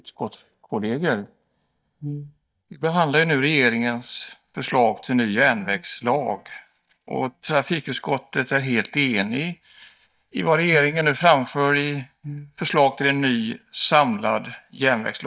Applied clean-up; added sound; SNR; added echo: neural mask model DeepFilterNet 3.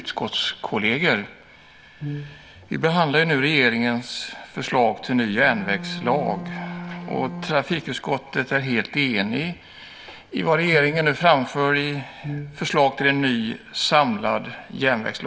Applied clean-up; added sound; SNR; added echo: none; Bowed string instrument + Brass instrument; 10 dB; none.